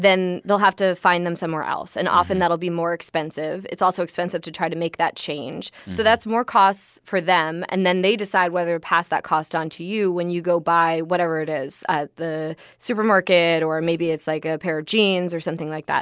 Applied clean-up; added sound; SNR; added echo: none; none; none; none.